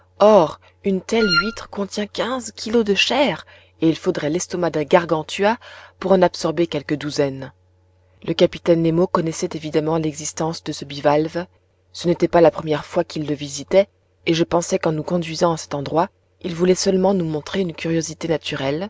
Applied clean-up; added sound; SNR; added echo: none; Wind instrument, woodwind instrument; 3 dB; none.